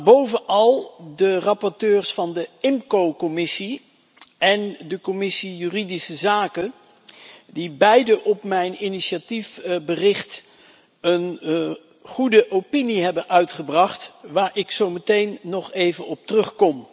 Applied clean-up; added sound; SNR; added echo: none; none; none; none.